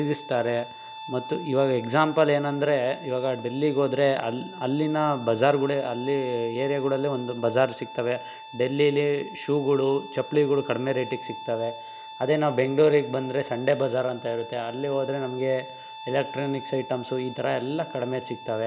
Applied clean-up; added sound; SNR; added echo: none; Bowed string instrument; 15 dB; none.